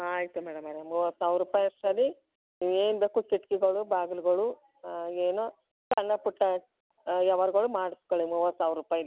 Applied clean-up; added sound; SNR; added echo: none; none; none; none.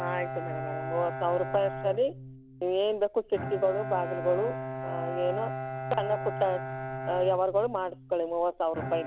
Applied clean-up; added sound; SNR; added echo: none; Bowed string instrument; 7 dB; none.